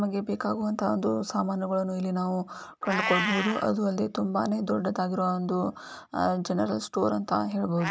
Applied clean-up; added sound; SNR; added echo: none; Meow; 11 dB; none.